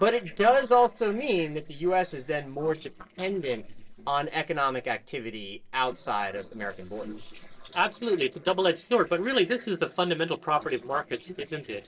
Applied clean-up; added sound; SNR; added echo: neural separator model SepFormer DNS4.